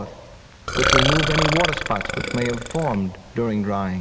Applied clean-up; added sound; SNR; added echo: none; Burping, eructation; -1 dB; none.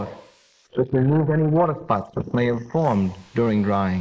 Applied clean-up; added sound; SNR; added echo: neural mask model Resemble Enhance denoiser.